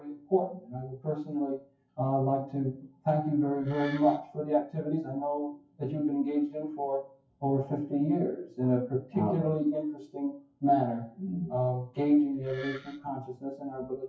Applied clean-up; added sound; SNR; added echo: classical method WPE with log-MMSE.